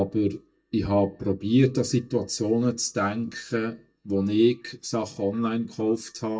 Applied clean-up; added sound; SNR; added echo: neural mask model DeepFilterNet 3.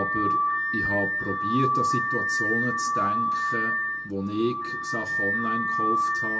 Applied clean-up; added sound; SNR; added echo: none; Alarm / Car; -5 dB; reverberation time 0.2 s.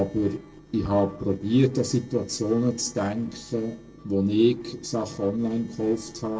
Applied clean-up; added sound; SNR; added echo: neural separator model SepFormer DNS4.